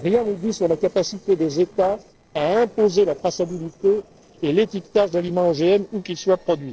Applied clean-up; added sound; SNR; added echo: neural separator model SepFormer DNS4.